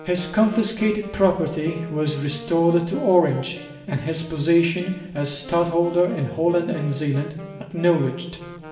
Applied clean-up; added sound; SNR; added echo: none; Wind instrument, woodwind instrument; 17 dB; reverberation time 1.2 s.